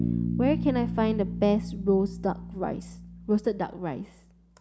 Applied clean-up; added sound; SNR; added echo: none; Bass guitar; 5 dB; none.